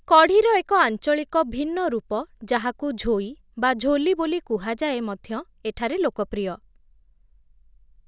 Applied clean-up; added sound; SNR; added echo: none; none; none; none.